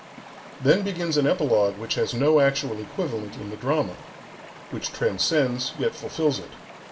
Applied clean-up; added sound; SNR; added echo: none; Stream; 18 dB; reverberation time 0.3 s.